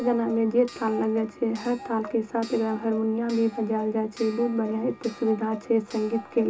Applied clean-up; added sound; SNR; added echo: none; Clock; 18 dB; reverberation time 0.2 s.